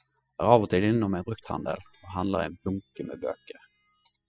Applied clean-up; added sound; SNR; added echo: classical method spectral subtraction.